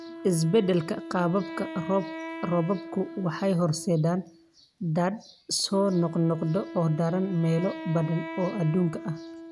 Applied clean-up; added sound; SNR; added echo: none; Wind instrument, woodwind instrument; 13 dB; none.